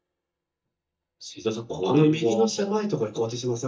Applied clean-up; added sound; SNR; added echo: neural mask model DeepFilterNet 3.